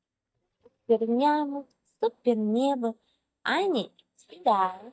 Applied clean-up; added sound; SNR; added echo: neural mask model DeepFilterNet 3.